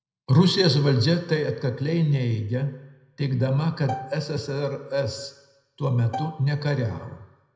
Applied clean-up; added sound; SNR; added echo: none; Bowed string instrument; 13 dB; reverberation time 0.7 s.